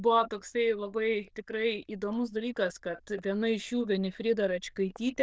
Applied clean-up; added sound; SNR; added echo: neural diffusion model UNIVERSE++.